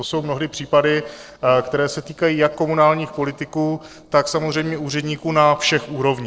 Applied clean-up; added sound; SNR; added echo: neural separator model SepFormer DNS4.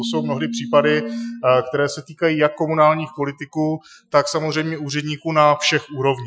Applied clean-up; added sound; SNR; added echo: classical method Wiener filter.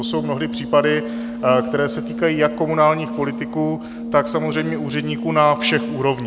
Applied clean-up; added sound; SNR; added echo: none; Brass instrument; 8 dB; none.